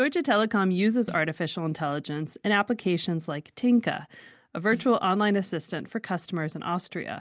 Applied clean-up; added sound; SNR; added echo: neural mask model Resemble Enhance denoiser.